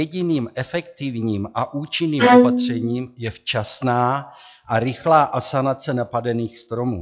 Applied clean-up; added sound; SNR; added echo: classical method log-MMSE.